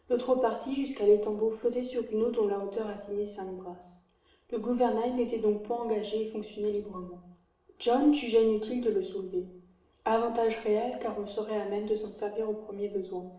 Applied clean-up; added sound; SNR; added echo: none; none; none; reverberation time 0.7 s.